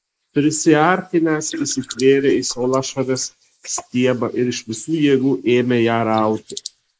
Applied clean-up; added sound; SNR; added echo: neural mask model Resemble Enhance denoiser.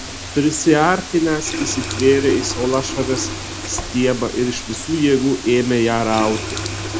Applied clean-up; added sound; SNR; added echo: none; Water tap, faucet + Water; 9 dB; none.